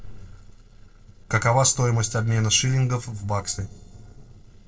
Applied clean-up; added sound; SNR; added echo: neural separator model SepFormer DNS4.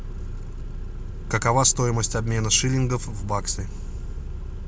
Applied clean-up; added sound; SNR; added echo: none; none; none; none.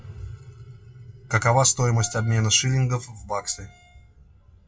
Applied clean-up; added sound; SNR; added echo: classical method WPE with log-MMSE.